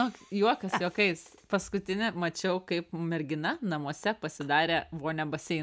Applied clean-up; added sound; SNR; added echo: none; none; none; none.